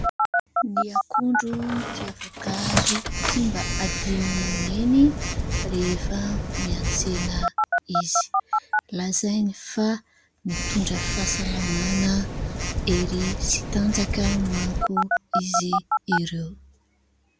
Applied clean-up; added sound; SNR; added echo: none; Telephone + Squeak; 0 dB; none.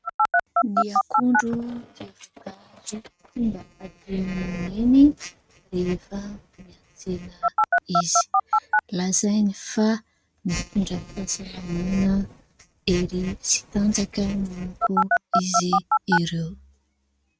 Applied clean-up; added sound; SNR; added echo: neural mask model RNNoise.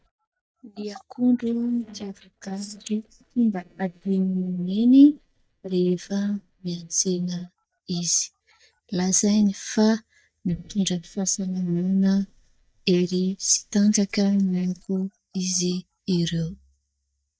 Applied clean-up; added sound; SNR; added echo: neural mask model DeepFilterNet 3.